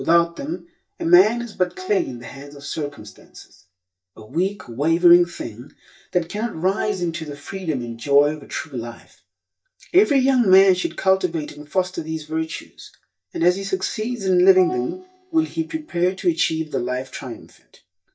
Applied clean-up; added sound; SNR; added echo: neural mask model DeepFilterNet 3.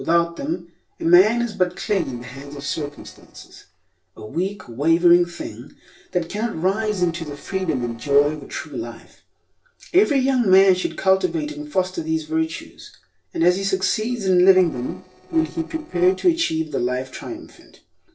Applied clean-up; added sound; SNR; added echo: neural separator model SepFormer DNS4.